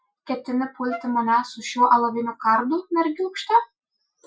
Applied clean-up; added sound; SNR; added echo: classical method Wiener filter.